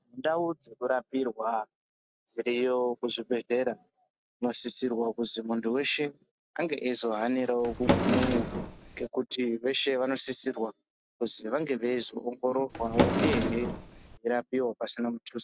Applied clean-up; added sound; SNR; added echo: none; Drawer open or close; -2 dB; none.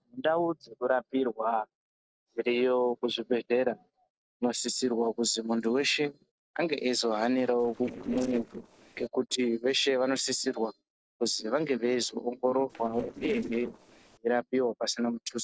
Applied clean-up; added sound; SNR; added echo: neural separator model SepFormer DNS4.